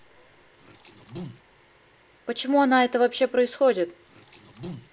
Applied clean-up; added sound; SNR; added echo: none; Liquid; 16 dB; none.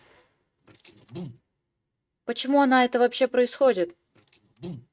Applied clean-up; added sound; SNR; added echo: neural mask model RNNoise.